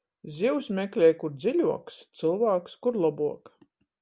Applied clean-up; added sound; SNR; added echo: none; none; none; none.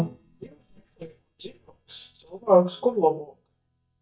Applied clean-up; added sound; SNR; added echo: neural mask model DeepFilterNet 3.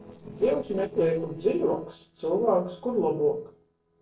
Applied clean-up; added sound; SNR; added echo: neural separator model SepFormer DNS4.